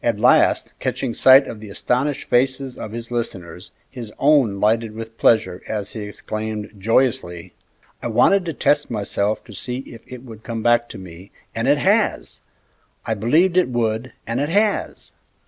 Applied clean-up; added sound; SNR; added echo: none; none; none; none.